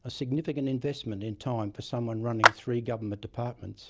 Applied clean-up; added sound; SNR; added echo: none; Clapping; -4 dB; none.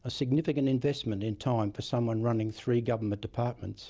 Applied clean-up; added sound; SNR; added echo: none; none; none; none.